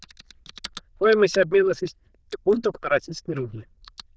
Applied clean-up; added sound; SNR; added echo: neural diffusion model UNIVERSE++.